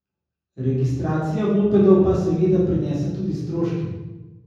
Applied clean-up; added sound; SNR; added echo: none; none; none; reverberation time 1.3 s.